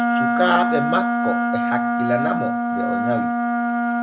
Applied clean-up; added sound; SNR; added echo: none; Wind instrument, woodwind instrument; -5 dB; none.